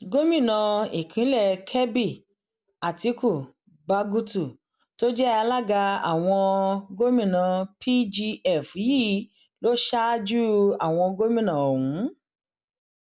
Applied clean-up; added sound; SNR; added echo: none; none; none; none.